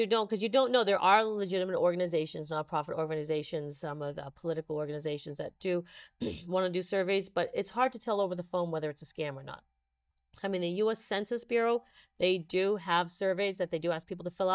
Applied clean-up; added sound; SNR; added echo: neural mask model DeepFilterNet 3.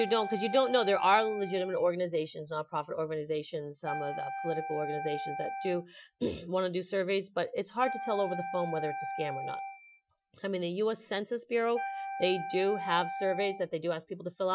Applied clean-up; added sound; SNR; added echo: classical method Wiener filter.